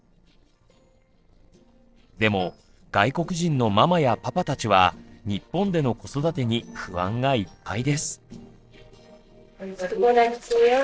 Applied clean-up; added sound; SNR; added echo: neural separator model SepFormer DNS4.